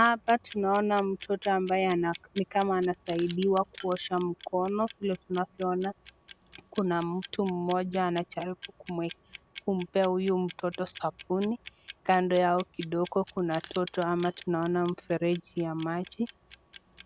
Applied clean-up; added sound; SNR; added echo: none; Clock; 17 dB; none.